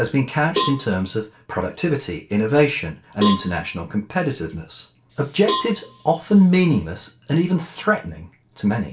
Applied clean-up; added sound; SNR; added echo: none; Cowbell; 9 dB; reverberation time 0.3 s.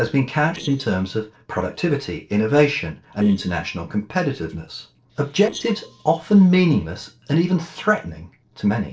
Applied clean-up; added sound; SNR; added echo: neural separator model SepFormer DNS4.